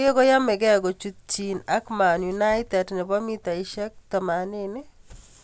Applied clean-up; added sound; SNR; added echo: none; none; none; none.